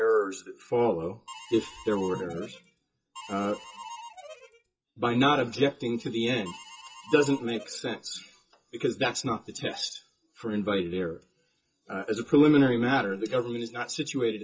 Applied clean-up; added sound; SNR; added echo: classical method WPE with log-MMSE.